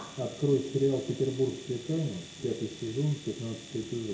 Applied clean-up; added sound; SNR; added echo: none; Domestic sounds, home sounds; 17 dB; reverberation time 0.6 s.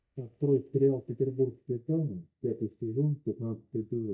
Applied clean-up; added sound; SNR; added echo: neural mask model DeepFilterNet 3.